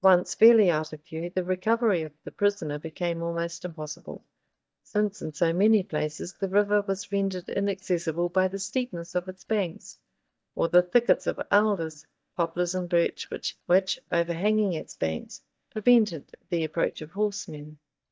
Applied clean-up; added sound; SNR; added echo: neural mask model DeepFilterNet 3.